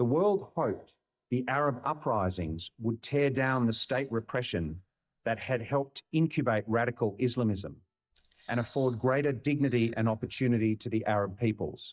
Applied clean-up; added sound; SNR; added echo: neural mask model DeepFilterNet 3.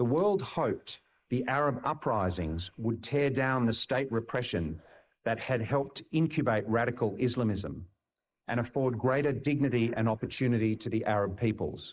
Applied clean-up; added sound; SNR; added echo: neural mask model Resemble Enhance denoiser.